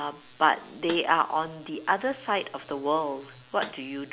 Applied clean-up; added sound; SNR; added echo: none; Snare drum; 13 dB; none.